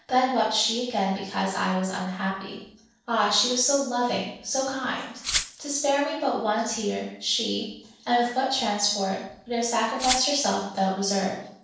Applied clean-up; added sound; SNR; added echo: neural separator model SepFormer DNS4.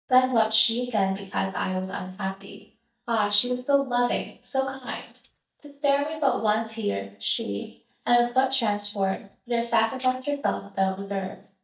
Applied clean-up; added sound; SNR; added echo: neural mask model DeepFilterNet 3.